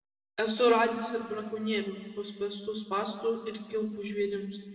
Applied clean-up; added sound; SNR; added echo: none; none; none; reverberation time 2.1 s.